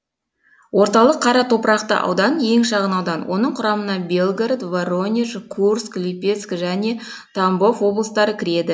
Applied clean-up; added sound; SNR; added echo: none; none; none; none.